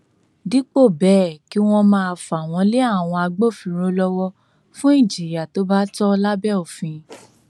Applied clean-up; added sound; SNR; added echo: none; none; none; none.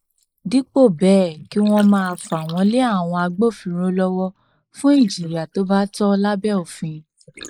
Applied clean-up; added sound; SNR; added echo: neural mask model Resemble Enhance denoiser.